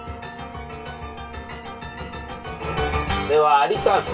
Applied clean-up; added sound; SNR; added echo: none; Wind instrument, woodwind instrument; 17 dB; reverberation time 0.2 s.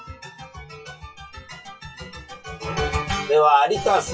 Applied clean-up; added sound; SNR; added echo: classical method WPE with log-MMSE.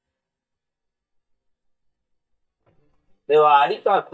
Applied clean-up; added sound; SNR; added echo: neural mask model DeepFilterNet 3.